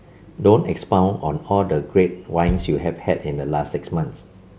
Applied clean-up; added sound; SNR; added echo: none; Bass drum; 12 dB; none.